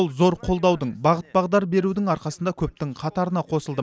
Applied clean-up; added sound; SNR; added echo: none; none; none; none.